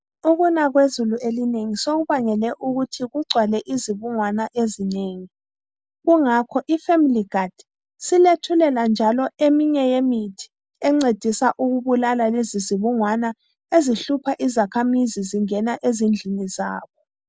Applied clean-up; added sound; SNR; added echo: none; none; none; none.